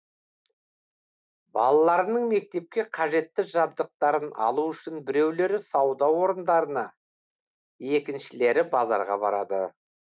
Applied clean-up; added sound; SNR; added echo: none; none; none; none.